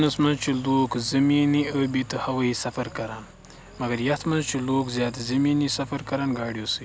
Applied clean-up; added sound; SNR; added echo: none; Accelerating, revving, vroom; 20 dB; none.